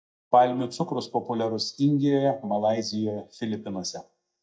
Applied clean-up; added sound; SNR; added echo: neural mask model DeepFilterNet 3.